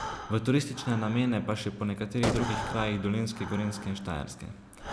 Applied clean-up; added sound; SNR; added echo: none; Gunshot, gunfire + Breathing; 8 dB; none.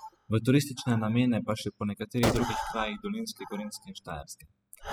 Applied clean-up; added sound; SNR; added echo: classical method spectral subtraction.